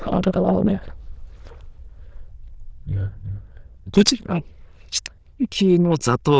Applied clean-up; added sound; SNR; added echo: neural diffusion model UNIVERSE++.